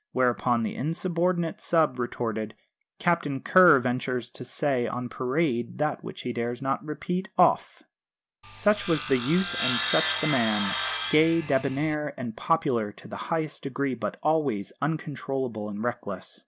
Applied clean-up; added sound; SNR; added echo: none; Sawing; 5 dB; none.